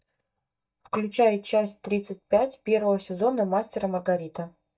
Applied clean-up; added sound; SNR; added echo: neural mask model DeepFilterNet 3.